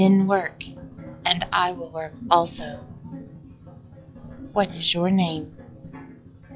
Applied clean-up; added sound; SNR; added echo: classical method log-MMSE.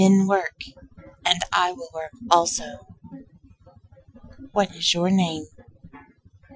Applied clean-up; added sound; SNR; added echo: classical method Wiener filter.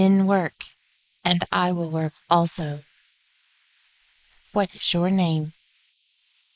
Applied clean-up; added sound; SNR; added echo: neural mask model Resemble Enhance denoiser.